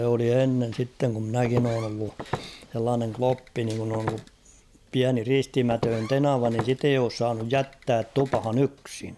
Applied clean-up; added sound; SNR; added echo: none; Walk, footsteps; 12 dB; none.